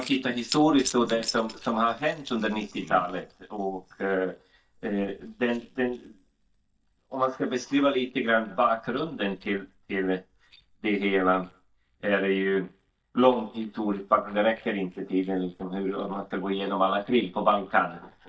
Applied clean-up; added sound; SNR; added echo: neural mask model DeepFilterNet 3.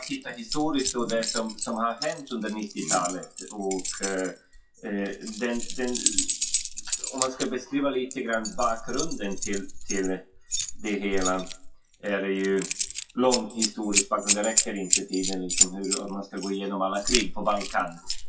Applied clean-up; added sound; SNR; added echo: classical method WPE with log-MMSE.